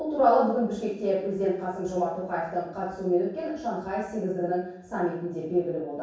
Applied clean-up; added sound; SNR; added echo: none; none; none; reverberation time 0.7 s.